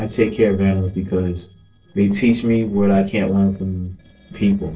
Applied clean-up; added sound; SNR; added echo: neural separator model SepFormer DNS4.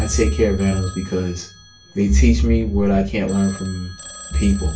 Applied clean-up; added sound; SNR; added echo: none; Telephone; 19 dB; reverberation time 0.3 s.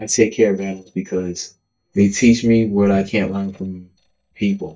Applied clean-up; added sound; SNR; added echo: neural mask model DeepFilterNet 3.